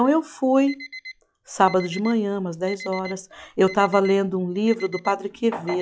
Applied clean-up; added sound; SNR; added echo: classical method log-MMSE.